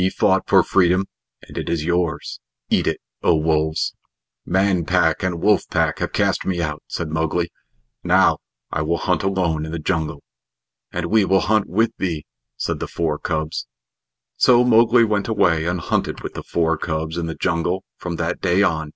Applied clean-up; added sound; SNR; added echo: none; none; none; none.